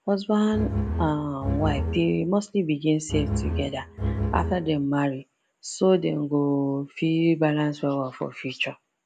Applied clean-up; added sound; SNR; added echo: none; Bowed string instrument; 3 dB; none.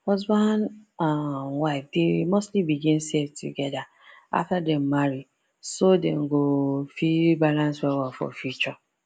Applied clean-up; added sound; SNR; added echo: none; none; none; none.